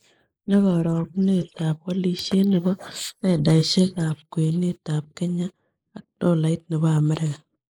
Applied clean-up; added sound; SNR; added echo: neural mask model Resemble Enhance denoiser.